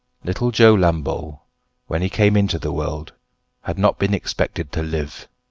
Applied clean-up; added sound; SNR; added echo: none; none; none; none.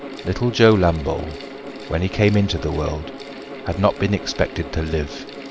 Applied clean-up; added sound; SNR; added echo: none; Mechanical fan; 13 dB; none.